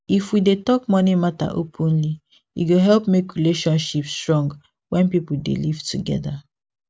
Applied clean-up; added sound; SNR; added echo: none; none; none; none.